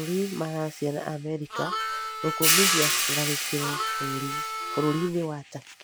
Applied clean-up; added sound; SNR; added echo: none; Hi-hat + Harmonica; -2 dB; none.